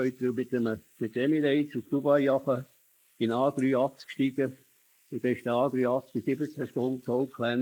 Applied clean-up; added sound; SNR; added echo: neural mask model Resemble Enhance denoiser.